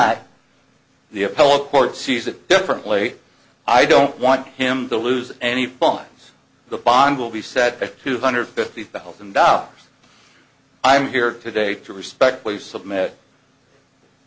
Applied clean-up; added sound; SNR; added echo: none; none; none; none.